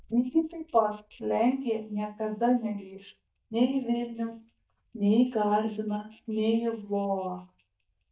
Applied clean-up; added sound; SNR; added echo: neural mask model DeepFilterNet 3.